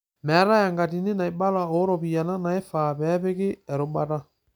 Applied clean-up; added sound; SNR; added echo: none; none; none; none.